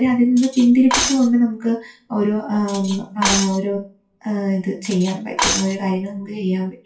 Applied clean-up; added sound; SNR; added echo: classical method WPE with log-MMSE.